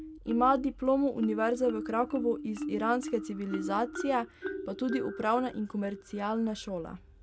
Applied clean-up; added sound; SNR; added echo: none; Marimba, xylophone; 9 dB; none.